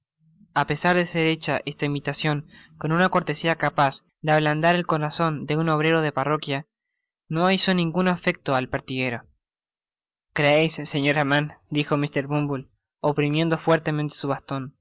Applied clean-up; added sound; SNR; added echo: none; none; none; none.